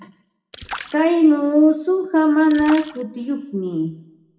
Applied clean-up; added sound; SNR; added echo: none; Splash, splatter; 19 dB; reverberation time 0.8 s.